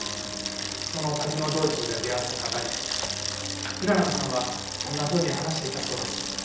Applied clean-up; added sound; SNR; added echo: none; Bicycle; 3 dB; reverberation time 0.9 s.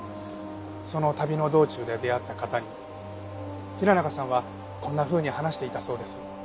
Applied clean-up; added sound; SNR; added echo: none; none; none; none.